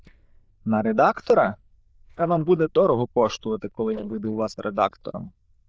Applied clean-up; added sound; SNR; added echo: neural diffusion model UNIVERSE++.